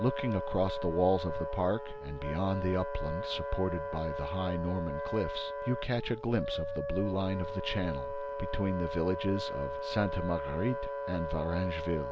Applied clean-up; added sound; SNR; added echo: none; Wind instrument, woodwind instrument; 5 dB; none.